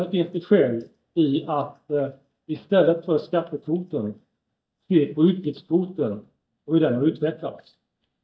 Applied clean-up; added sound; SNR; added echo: neural mask model DeepFilterNet 3.